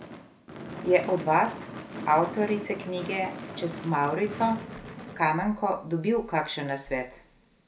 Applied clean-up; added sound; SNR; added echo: none; Gunshot, gunfire / Fireworks; 12 dB; none.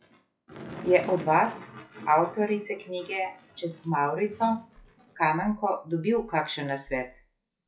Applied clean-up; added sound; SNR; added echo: classical method log-MMSE.